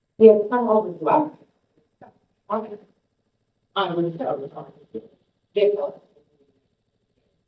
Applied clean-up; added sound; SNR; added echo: neural mask model DeepFilterNet 3.